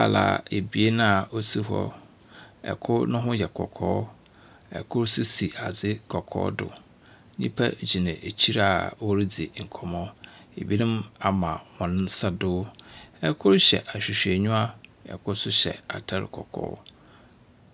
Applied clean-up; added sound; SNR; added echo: none; none; none; none.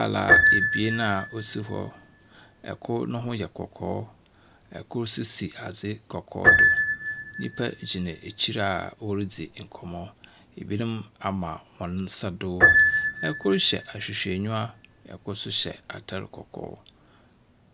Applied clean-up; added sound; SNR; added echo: none; Piano; -3 dB; none.